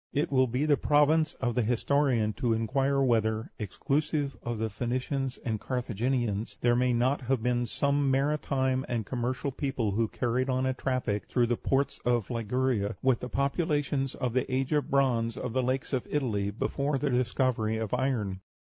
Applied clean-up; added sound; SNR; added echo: none; none; none; none.